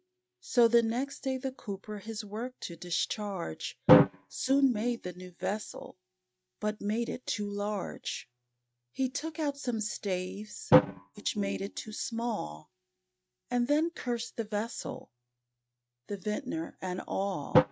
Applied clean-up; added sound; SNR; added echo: neural mask model RNNoise.